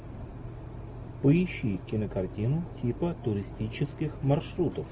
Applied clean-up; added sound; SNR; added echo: none; none; none; none.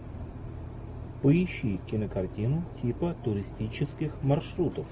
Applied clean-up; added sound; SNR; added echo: none; Piano; 18 dB; none.